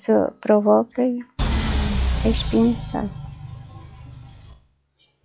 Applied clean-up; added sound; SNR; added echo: classical method log-MMSE.